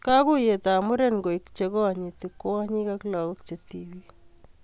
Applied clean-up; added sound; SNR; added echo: none; none; none; none.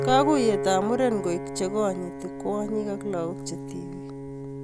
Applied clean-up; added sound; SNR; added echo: none; Piano; 5 dB; none.